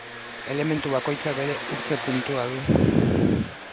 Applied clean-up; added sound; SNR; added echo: none; Engine; 10 dB; none.